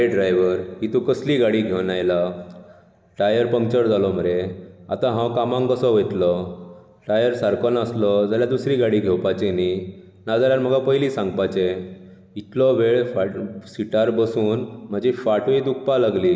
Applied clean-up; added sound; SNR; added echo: none; none; none; none.